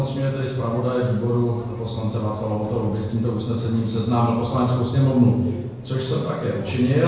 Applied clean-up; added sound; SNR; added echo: none; Subway, metro, underground; 19 dB; reverberation time 0.9 s.